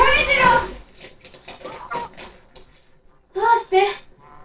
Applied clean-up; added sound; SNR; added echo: neural separator model SepFormer DNS4.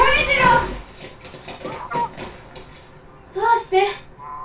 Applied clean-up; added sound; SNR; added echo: none; Fowl; 14 dB; reverberation time 0.3 s.